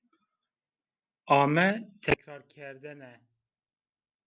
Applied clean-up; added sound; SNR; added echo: none; none; none; none.